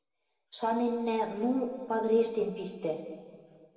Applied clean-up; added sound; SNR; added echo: none; none; none; reverberation time 2.0 s.